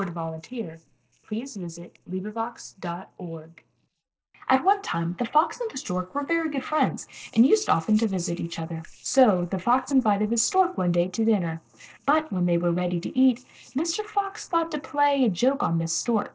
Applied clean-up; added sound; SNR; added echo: neural separator model SepFormer DNS4.